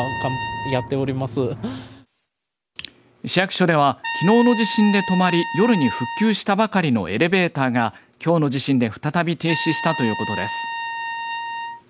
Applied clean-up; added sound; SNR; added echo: none; Trumpet; 10 dB; none.